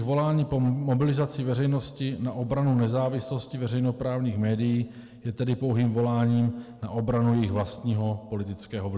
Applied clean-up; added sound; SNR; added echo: none; none; none; none.